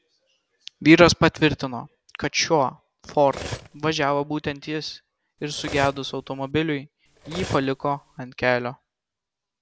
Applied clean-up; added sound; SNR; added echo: none; Cutlery, silverware; 14 dB; none.